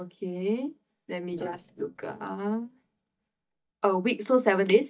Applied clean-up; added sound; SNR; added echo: neural mask model DeepFilterNet 3.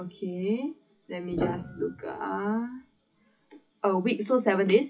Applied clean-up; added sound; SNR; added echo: classical method WPE with log-MMSE.